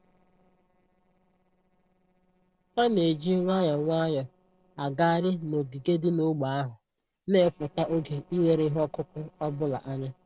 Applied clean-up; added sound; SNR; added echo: neural separator model SepFormer DNS4.